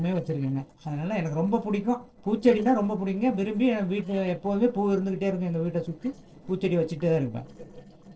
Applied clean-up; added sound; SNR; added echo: neural separator model SepFormer DNS4.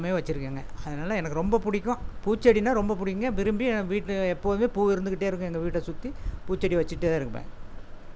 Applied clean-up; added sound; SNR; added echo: none; none; none; none.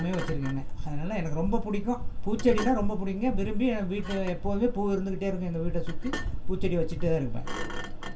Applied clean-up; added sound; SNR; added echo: none; Thump, thud; 17 dB; reverberation time 0.2 s.